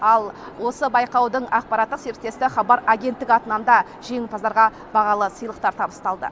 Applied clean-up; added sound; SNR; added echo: none; none; none; none.